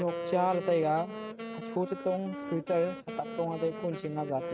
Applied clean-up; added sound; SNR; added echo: neural mask model RNNoise.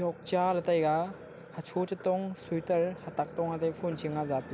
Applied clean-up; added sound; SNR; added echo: none; none; none; none.